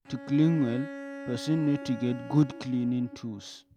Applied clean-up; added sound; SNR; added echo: none; Bowed string instrument; 14 dB; none.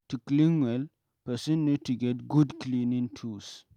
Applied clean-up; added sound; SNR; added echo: none; none; none; none.